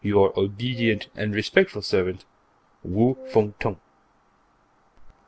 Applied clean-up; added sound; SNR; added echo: none; Wind instrument, woodwind instrument; 17 dB; none.